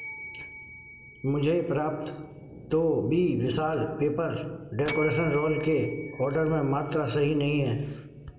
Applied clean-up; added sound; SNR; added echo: none; Bell; 16 dB; reverberation time 1.5 s.